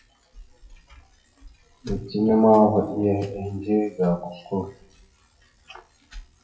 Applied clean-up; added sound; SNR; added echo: classical method WPE with log-MMSE.